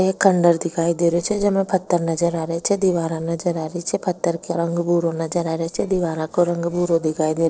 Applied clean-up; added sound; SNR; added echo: neural separator model SepFormer DNS4.